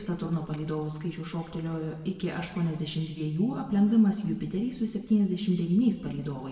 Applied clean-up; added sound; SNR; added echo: none; none; none; reverberation time 1.3 s.